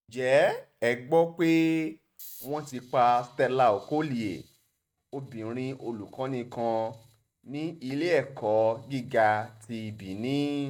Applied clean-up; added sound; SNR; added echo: neural mask model RNNoise.